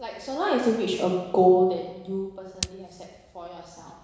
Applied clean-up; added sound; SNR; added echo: none; Hands; 19 dB; reverberation time 1.0 s.